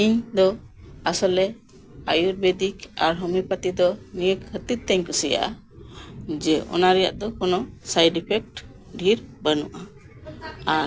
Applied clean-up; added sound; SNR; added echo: none; none; none; none.